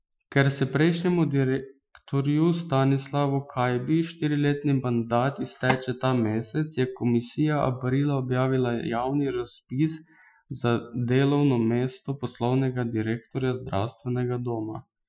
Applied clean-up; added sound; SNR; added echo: classical method Wiener filter.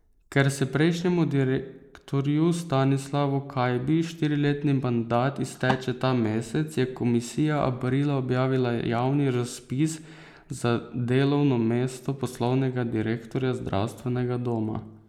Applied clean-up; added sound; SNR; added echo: neural mask model Resemble Enhance denoiser.